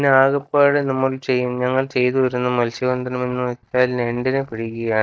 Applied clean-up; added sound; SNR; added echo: neural mask model DeepFilterNet 3.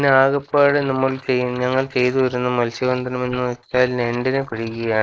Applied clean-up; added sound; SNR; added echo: neural mask model Resemble Enhance denoiser.